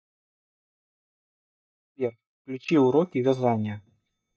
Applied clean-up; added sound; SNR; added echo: neural mask model DeepFilterNet 3.